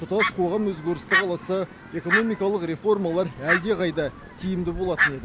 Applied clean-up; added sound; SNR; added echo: none; Fowl; 3 dB; none.